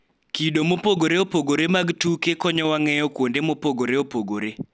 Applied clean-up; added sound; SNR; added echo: none; none; none; none.